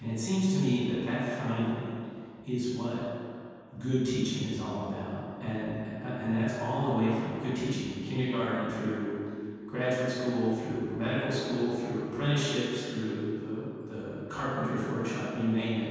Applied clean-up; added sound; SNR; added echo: none; none; none; reverberation time 2.1 s.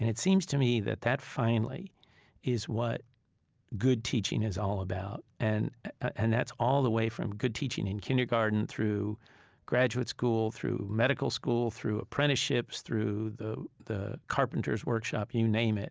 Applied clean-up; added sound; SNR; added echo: none; none; none; none.